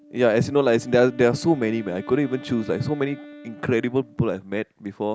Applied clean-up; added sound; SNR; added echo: none; Wind instrument, woodwind instrument; 19 dB; none.